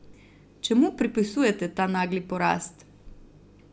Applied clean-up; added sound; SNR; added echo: none; none; none; none.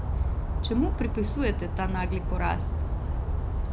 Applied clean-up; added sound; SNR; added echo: none; Bird vocalization, bird call, bird song; -4 dB; none.